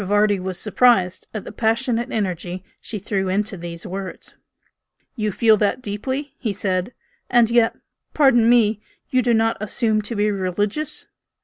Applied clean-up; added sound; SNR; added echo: none; none; none; none.